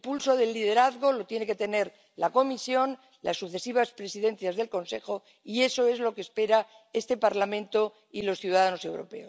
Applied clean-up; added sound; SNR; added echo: none; none; none; none.